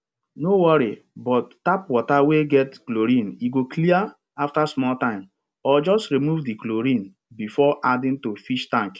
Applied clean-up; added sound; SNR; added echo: none; none; none; none.